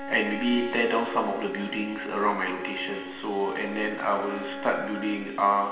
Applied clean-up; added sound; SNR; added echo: none; Bowed string instrument; 11 dB; reverberation time 1.4 s.